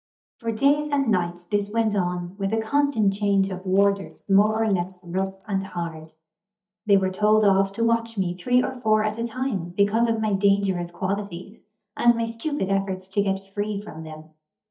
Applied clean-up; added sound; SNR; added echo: neural mask model DeepFilterNet 3.